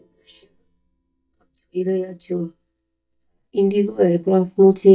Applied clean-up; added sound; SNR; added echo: neural mask model DeepFilterNet 3.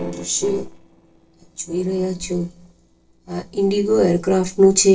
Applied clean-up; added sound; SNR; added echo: neural separator model SepFormer DNS4.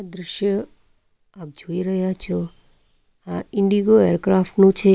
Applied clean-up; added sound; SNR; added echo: none; none; none; none.